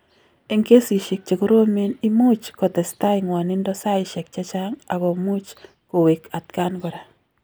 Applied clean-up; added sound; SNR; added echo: none; none; none; none.